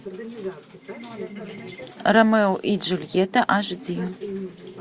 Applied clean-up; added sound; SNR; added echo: none; none; none; none.